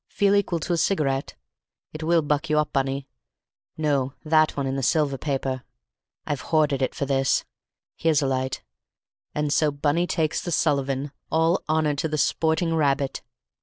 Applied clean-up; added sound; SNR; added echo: none; none; none; none.